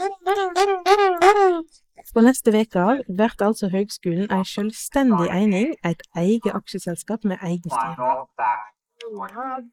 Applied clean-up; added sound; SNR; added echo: neural mask model Resemble Enhance denoiser.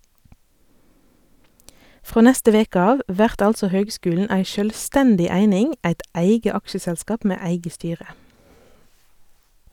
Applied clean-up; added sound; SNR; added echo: none; none; none; none.